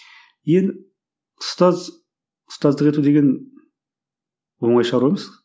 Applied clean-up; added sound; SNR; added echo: none; none; none; none.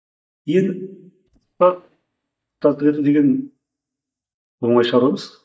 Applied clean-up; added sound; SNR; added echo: neural mask model DeepFilterNet 3.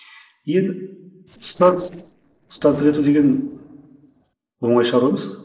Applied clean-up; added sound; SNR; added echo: neural separator model SepFormer DNS4.